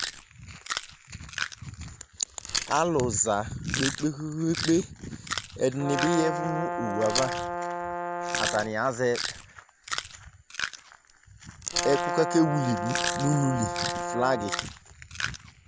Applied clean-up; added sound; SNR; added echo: none; Chewing, mastication + Brass instrument; 3 dB; none.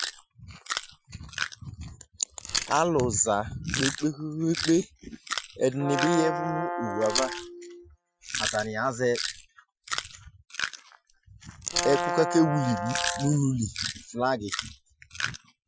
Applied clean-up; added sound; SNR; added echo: classical method Wiener filter.